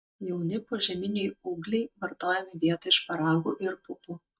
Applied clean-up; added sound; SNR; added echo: neural mask model DeepFilterNet 3.